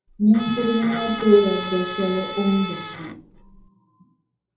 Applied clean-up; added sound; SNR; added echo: none; Bowed string instrument; 10 dB; reverberation time 2.7 s.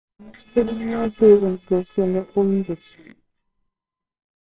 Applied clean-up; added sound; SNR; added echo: neural separator model SepFormer WHAMR!.